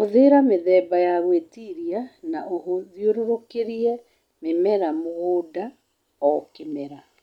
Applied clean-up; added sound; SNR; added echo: none; none; none; none.